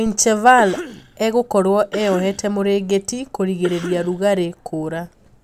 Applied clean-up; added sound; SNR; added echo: none; Cough; 16 dB; none.